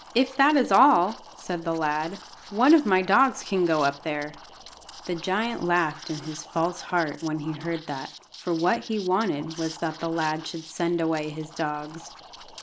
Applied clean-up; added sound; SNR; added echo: none; Liquid; 18 dB; none.